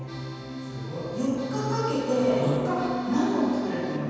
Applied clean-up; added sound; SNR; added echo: none; Accordion; 20 dB; reverberation time 2.1 s.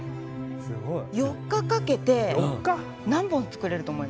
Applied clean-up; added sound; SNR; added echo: none; none; none; none.